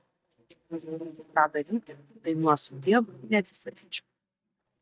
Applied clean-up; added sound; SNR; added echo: neural mask model DeepFilterNet 3.